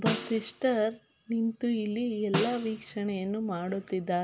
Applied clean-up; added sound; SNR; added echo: none; Snare drum; 8 dB; none.